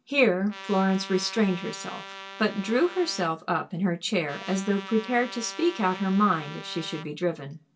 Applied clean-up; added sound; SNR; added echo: none; Trumpet; 15 dB; reverberation time 0.2 s.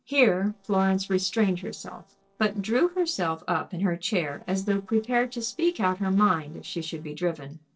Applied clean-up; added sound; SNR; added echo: neural separator model SepFormer DNS4.